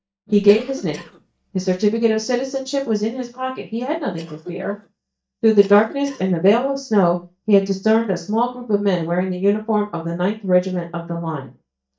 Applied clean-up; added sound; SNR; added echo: neural mask model DeepFilterNet 3.